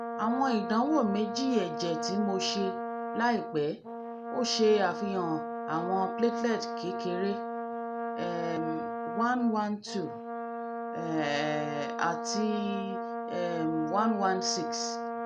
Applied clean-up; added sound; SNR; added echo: none; Brass instrument; 4 dB; none.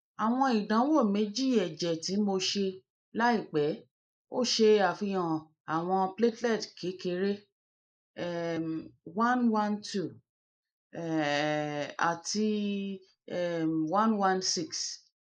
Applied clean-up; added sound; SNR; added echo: neural mask model Resemble Enhance denoiser.